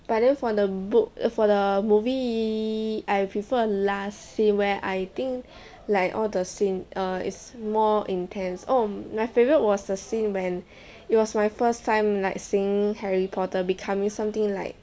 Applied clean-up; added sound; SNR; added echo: none; none; none; none.